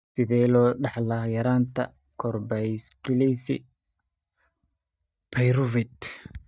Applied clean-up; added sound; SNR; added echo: neural mask model DeepFilterNet 3.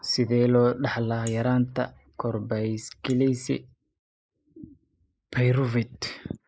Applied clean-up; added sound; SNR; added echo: neural mask model Resemble Enhance denoiser.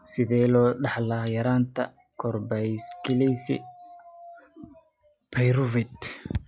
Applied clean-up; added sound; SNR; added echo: classical method log-MMSE.